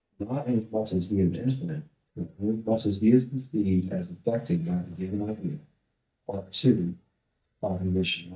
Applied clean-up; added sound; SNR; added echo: neural mask model DeepFilterNet 3.